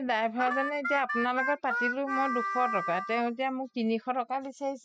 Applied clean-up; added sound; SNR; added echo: classical method spectral subtraction.